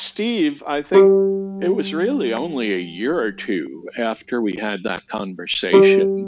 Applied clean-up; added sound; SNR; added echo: none; Bowed string instrument; -2 dB; none.